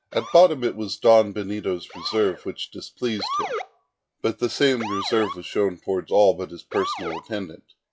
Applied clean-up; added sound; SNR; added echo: classical method log-MMSE.